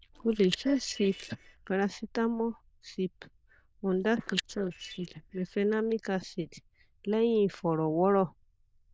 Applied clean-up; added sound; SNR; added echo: neural diffusion model UNIVERSE++.